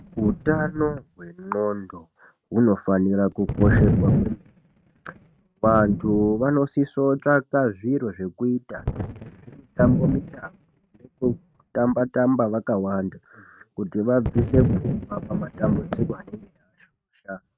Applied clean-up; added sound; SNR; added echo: neural mask model RNNoise.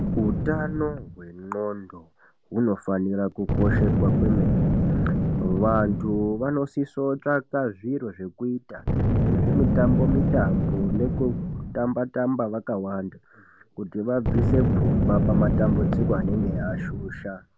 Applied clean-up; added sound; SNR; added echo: none; Boom; -2 dB; none.